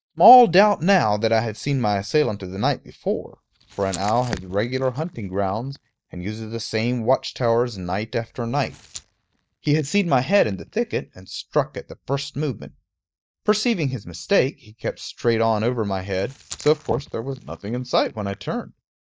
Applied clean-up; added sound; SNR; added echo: neural mask model DeepFilterNet 3.